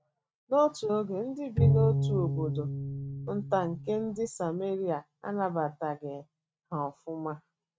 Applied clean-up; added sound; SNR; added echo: neural mask model RNNoise.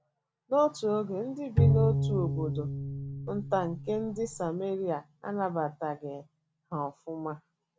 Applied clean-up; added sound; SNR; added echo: none; Bowed string instrument; -4 dB; none.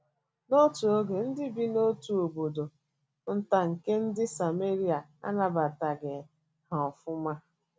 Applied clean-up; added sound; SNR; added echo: none; none; none; none.